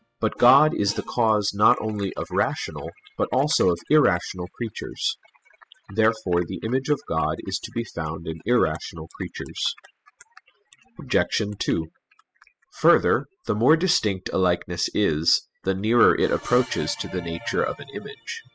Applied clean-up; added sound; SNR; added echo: classical method spectral subtraction.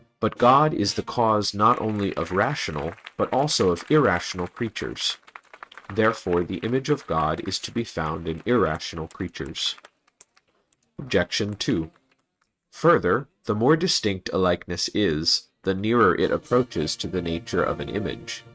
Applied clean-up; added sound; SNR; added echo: neural mask model RNNoise.